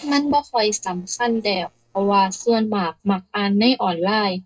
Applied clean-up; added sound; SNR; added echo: neural separator model SepFormer DNS4.